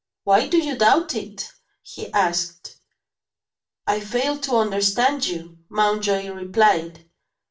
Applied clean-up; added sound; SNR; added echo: none; none; none; reverberation time 0.3 s.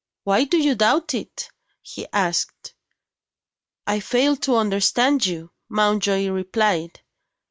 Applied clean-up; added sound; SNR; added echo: none; none; none; none.